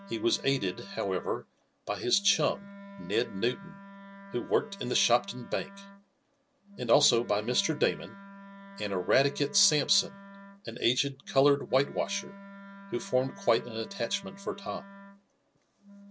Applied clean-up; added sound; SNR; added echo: none; Wind instrument, woodwind instrument; 17 dB; none.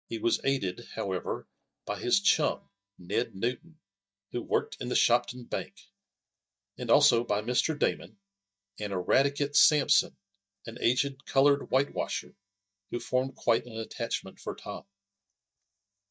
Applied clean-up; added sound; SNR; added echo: neural mask model DeepFilterNet 3.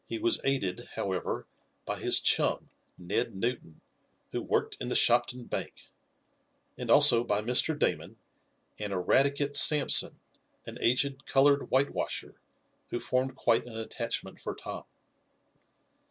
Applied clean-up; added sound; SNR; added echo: none; none; none; none.